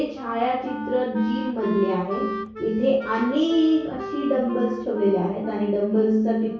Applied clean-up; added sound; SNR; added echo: none; Wind instrument, woodwind instrument; 12 dB; reverberation time 0.6 s.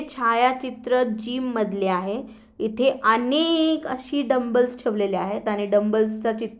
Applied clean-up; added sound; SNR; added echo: none; none; none; none.